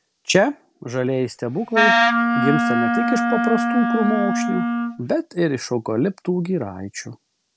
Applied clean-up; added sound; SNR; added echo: none; Wind instrument, woodwind instrument; -3 dB; none.